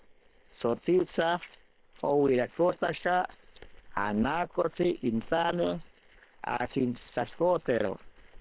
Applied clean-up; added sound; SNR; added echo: neural separator model SepFormer WHAM!.